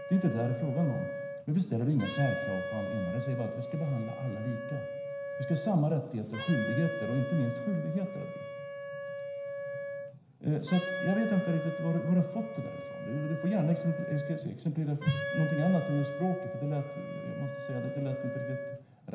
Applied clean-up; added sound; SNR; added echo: none; Wind instrument, woodwind instrument; 6 dB; reverberation time 0.9 s.